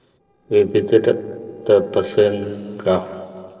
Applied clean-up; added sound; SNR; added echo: neural separator model SepFormer DNS4.